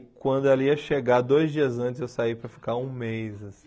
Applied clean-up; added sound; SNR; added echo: none; none; none; none.